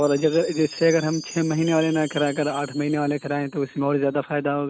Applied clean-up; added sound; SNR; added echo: none; Chime; 19 dB; none.